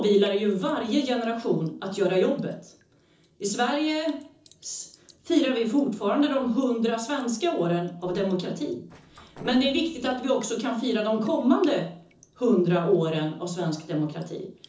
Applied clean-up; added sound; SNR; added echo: neural separator model SepFormer DNS4.